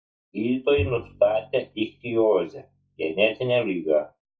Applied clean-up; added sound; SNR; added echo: neural mask model DeepFilterNet 3.